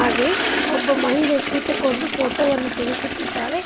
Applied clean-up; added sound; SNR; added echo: none; Toilet flush; 2 dB; none.